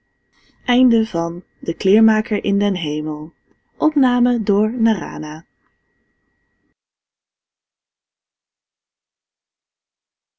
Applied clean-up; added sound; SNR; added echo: none; none; none; none.